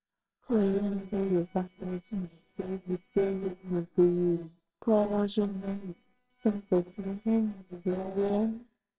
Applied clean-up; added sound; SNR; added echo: neural separator model SepFormer WHAMR!.